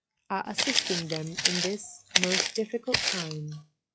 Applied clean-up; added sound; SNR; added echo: classical method log-MMSE.